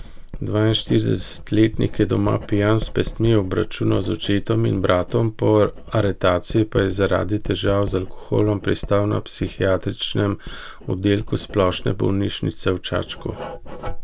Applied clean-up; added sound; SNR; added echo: none; Writing; 11 dB; none.